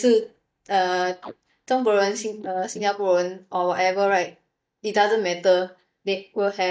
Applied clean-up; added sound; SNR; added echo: neural mask model DeepFilterNet 3.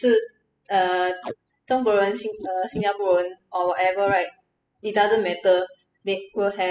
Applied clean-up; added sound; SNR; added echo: classical method spectral subtraction.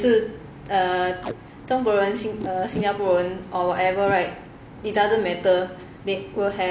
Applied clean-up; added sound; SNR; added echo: none; Packing tape, duct tape; 17 dB; none.